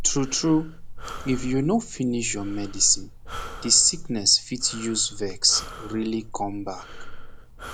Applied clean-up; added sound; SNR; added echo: none; Breathing; 9 dB; none.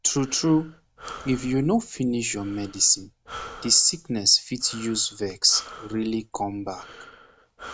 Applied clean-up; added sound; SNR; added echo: neural mask model RNNoise.